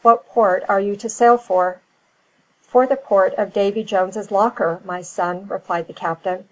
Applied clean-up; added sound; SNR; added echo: none; none; none; none.